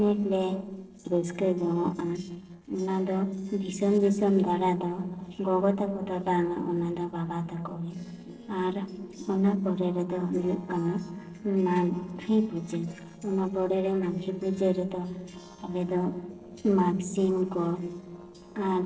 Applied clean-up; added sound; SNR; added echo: neural separator model SepFormer DNS4.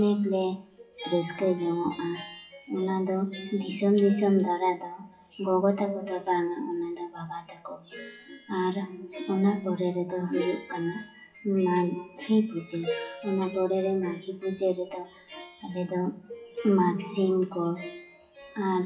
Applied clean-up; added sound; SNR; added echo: classical method WPE with log-MMSE.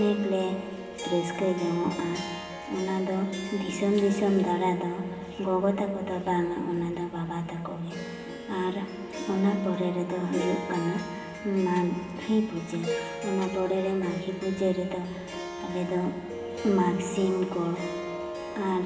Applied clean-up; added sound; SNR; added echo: none; Harp; 10 dB; reverberation time 2.0 s.